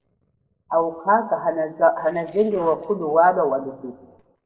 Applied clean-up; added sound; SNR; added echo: neural separator model SepFormer DNS4.